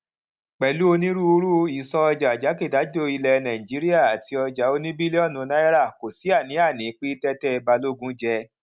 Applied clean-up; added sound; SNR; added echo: none; none; none; none.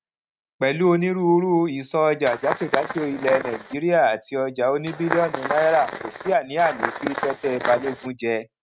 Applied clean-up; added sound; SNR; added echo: neural mask model RNNoise.